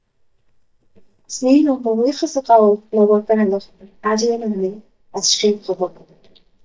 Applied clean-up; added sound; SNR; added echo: neural mask model DeepFilterNet 3.